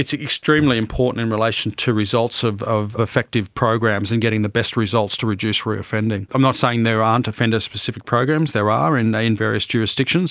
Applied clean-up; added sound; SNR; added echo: none; none; none; none.